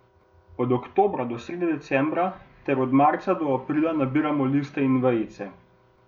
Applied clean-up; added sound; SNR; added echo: none; none; none; none.